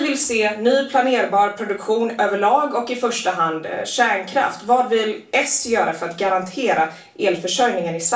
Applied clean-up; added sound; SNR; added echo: none; none; none; reverberation time 0.3 s.